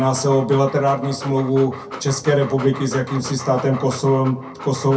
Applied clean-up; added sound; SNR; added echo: none; Dog; 15 dB; reverberation time 0.3 s.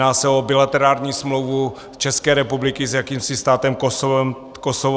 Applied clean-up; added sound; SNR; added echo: none; none; none; none.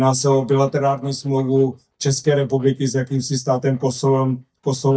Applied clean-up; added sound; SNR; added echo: neural mask model DeepFilterNet 3.